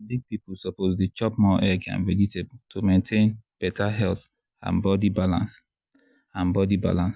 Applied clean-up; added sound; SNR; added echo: none; none; none; none.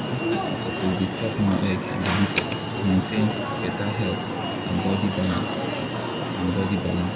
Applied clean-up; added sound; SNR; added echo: none; Alarm; 1 dB; reverberation time 0.5 s.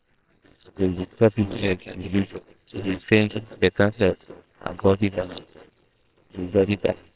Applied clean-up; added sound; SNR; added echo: neural separator model SepFormer WHAMR!.